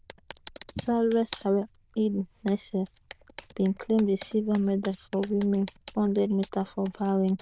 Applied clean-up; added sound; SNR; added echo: neural diffusion model UNIVERSE++.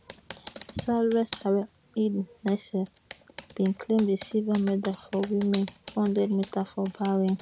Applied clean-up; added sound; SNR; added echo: none; Computer keyboard; 18 dB; none.